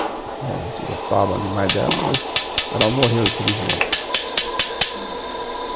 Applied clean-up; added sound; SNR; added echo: none; Fire; 0 dB; none.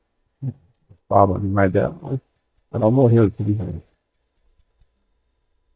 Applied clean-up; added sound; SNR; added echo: neural mask model DeepFilterNet 3.